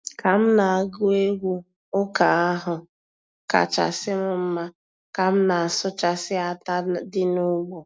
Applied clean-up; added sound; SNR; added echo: none; none; none; none.